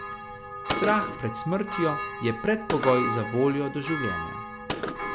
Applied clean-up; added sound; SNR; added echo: none; Gunshot, gunfire + Church bell; 4 dB; none.